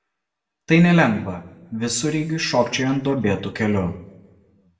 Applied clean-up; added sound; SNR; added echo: none; none; none; reverberation time 0.6 s.